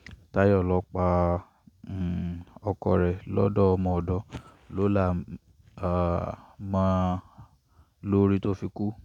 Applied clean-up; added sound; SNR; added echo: none; none; none; none.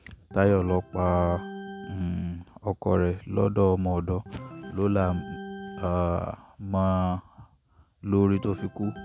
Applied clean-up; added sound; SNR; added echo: none; Organ; 17 dB; none.